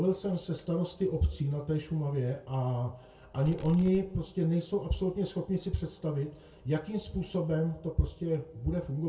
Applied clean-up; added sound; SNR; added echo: none; Fireworks; 14 dB; reverberation time 0.2 s.